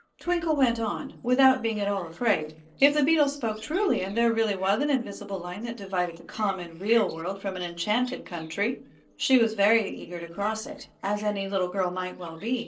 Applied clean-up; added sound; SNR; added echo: neural separator model SepFormer DNS4.